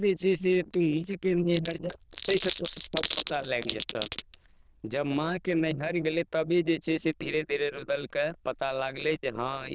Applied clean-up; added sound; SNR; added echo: neural diffusion model UNIVERSE++.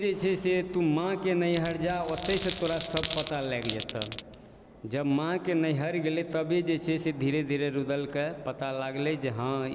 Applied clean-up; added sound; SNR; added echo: none; Glass; 1 dB; none.